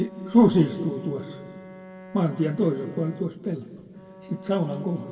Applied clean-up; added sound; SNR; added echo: none; Bowed string instrument; 18 dB; reverberation time 1.6 s.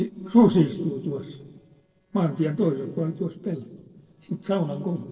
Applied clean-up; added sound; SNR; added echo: neural separator model SepFormer DNS4.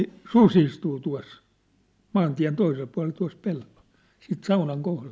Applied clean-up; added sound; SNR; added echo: none; none; none; none.